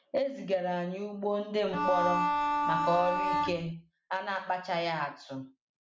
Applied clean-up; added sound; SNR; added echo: none; Bowed string instrument; -3 dB; none.